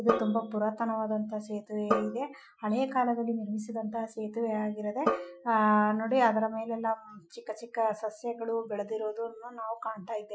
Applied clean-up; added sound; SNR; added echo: classical method Wiener filter.